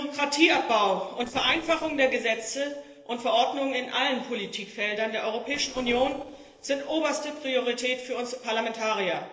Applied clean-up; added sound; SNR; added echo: neural separator model SepFormer DNS4.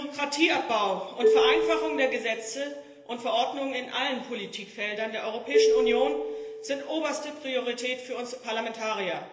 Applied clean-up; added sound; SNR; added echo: none; Marimba, xylophone; 1 dB; reverberation time 1.4 s.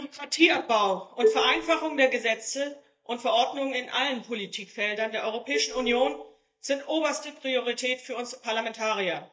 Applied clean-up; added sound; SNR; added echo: neural mask model DeepFilterNet 3.